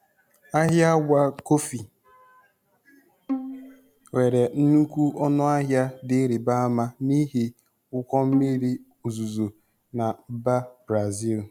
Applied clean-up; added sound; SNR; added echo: none; Bowed string instrument; 12 dB; none.